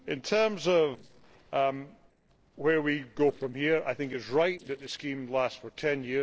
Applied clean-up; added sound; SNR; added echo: neural separator model SepFormer DNS4.